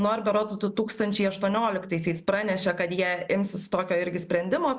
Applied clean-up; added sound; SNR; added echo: none; none; none; none.